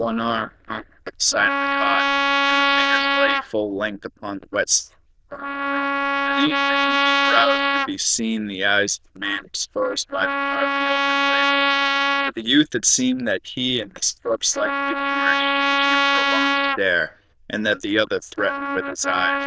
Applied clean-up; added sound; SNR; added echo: neural diffusion model UNIVERSE++.